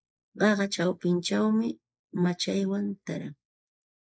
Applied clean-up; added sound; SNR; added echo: neural mask model Resemble Enhance denoiser.